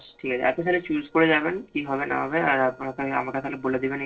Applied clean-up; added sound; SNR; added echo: neural separator model SepFormer DNS4.